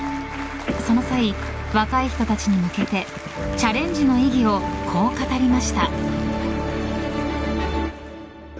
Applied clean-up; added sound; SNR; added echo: none; Telephone; 16 dB; none.